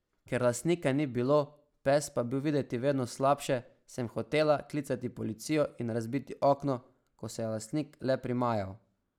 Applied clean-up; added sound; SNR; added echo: none; none; none; none.